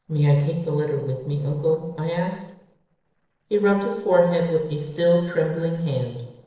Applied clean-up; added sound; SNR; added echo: neural separator model SepFormer DNS4.